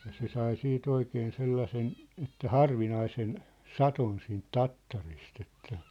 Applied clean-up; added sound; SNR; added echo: none; none; none; none.